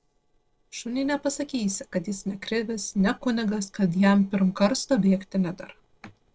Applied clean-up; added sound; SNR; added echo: neural separator model SepFormer DNS4.